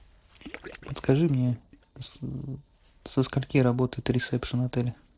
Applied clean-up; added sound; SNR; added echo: neural separator model SepFormer DNS4.